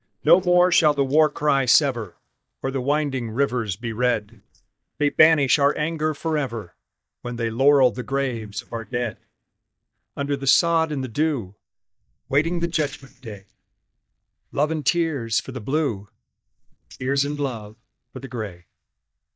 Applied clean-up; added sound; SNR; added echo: neural mask model DeepFilterNet 3.